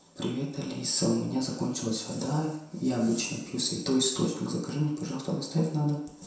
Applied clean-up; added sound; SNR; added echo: none; none; none; reverberation time 0.7 s.